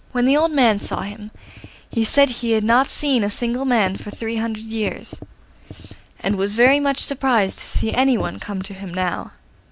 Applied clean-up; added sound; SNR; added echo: none; none; none; none.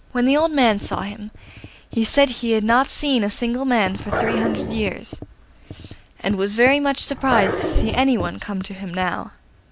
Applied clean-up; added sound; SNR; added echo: none; Growling; 4 dB; none.